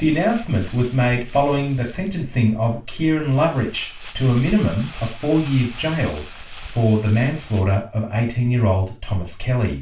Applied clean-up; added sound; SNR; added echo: none; Crumpling, crinkling; 17 dB; reverberation time 0.3 s.